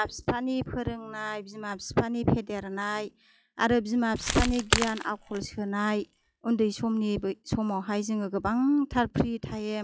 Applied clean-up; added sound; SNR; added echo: classical method log-MMSE.